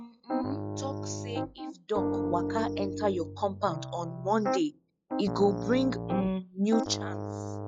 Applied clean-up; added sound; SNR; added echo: classical method log-MMSE.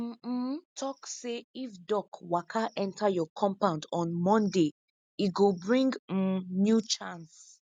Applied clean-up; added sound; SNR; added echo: none; none; none; none.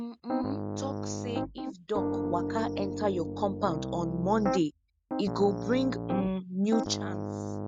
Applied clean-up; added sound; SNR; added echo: none; Piano; 2 dB; none.